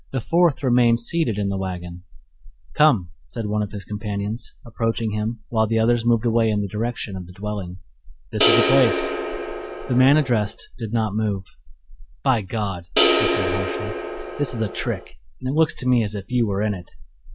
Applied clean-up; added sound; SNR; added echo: none; Crash cymbal; 0 dB; none.